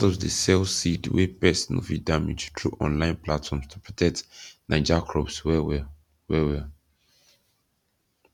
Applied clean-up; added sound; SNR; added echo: none; none; none; none.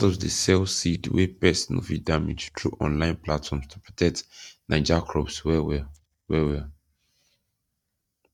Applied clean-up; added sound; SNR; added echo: neural mask model DeepFilterNet 3.